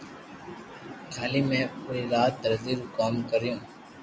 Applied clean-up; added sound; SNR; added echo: none; none; none; none.